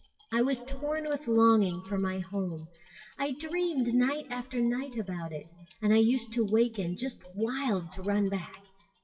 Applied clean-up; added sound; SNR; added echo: classical method WPE with log-MMSE.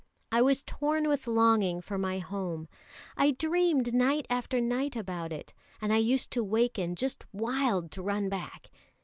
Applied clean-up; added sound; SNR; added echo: none; none; none; none.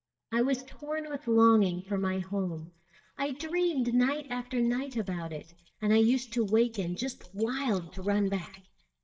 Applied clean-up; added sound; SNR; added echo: neural mask model DeepFilterNet 3.